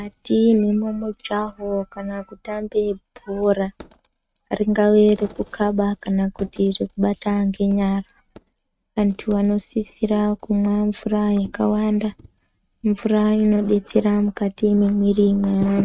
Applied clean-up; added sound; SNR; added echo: neural mask model RNNoise.